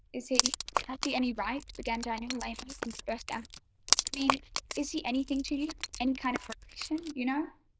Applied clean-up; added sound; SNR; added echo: neural diffusion model UNIVERSE++.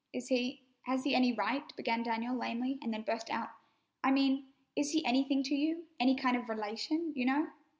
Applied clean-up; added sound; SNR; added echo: none; none; none; none.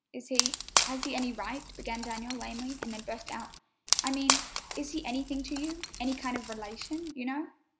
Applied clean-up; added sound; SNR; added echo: none; Wood; -2 dB; none.